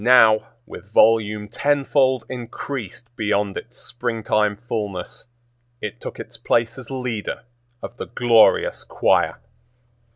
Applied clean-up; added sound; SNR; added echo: none; none; none; none.